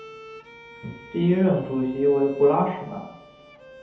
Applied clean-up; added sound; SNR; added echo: none; Bowed string instrument; 20 dB; reverberation time 2.1 s.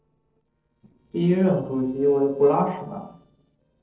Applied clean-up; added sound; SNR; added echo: neural separator model SepFormer DNS4.